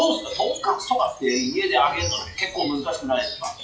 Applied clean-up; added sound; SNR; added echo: classical method WPE with log-MMSE.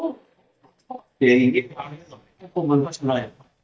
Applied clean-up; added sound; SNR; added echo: neural mask model DeepFilterNet 3.